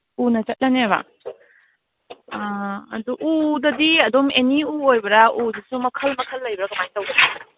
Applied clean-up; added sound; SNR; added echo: none; none; none; none.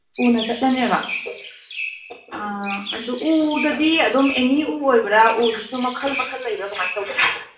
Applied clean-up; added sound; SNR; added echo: none; Chirp, tweet; 11 dB; reverberation time 0.5 s.